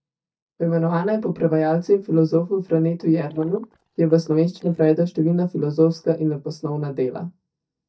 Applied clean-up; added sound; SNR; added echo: neural mask model DeepFilterNet 3.